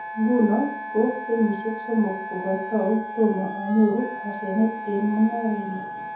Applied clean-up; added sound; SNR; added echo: none; Wind instrument, woodwind instrument; 10 dB; reverberation time 0.7 s.